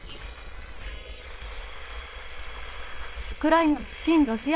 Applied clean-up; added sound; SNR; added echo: neural separator model SepFormer WHAM!.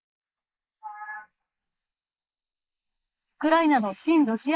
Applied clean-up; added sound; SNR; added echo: neural mask model Resemble Enhance denoiser.